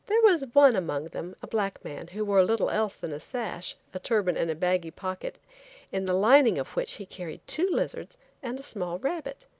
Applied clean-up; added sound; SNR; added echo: none; none; none; none.